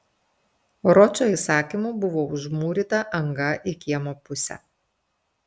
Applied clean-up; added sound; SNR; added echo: none; none; none; none.